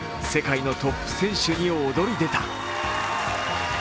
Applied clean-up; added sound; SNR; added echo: none; none; none; none.